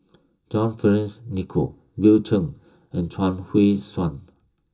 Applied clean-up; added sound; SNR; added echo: none; none; none; reverberation time 0.2 s.